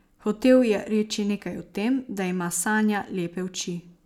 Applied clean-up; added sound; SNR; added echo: none; none; none; none.